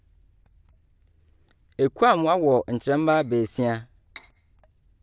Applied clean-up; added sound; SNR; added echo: neural separator model SepFormer DNS4.